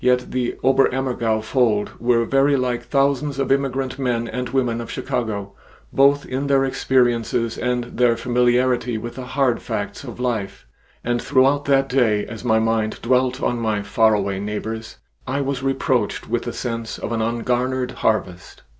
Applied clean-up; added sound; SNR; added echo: none; none; none; none.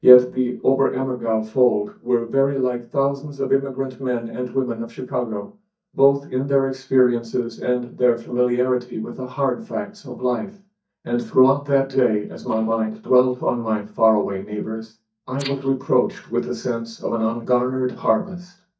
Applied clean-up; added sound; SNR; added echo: neural mask model DeepFilterNet 3.